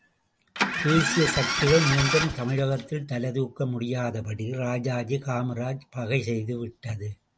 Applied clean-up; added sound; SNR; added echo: none; Engine starting; 1 dB; none.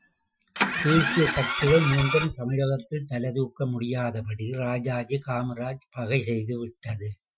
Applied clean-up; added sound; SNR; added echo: classical method Wiener filter.